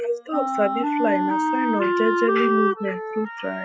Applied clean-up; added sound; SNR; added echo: classical method spectral subtraction.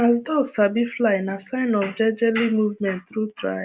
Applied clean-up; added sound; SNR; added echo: none; none; none; none.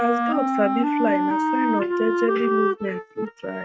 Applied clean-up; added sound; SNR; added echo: neural mask model RNNoise.